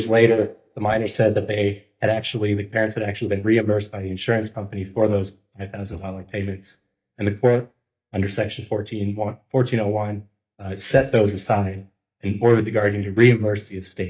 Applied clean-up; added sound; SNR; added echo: neural mask model DeepFilterNet 3.